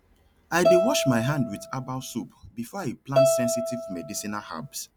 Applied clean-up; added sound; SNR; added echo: none; Bowed string instrument; -3 dB; none.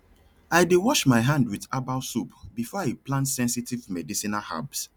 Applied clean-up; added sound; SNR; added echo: none; none; none; none.